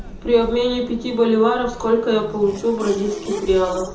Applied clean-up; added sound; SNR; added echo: none; Race car, auto racing / Accelerating, revving, vroom; 13 dB; reverberation time 0.5 s.